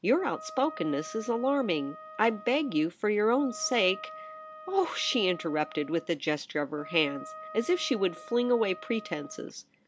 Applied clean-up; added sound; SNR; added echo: none; Wind instrument, woodwind instrument; 16 dB; none.